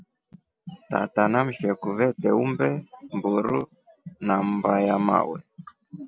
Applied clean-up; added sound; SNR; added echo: none; none; none; none.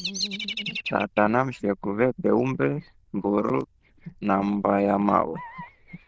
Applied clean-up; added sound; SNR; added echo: neural diffusion model UNIVERSE++.